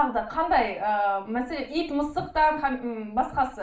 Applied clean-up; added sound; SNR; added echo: none; none; none; reverberation time 0.4 s.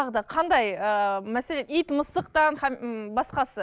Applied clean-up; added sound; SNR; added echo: none; none; none; none.